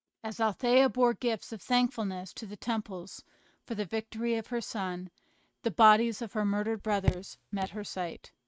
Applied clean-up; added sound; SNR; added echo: neural mask model RNNoise.